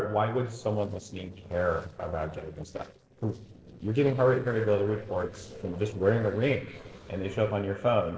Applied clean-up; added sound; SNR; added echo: neural separator model SepFormer DNS4.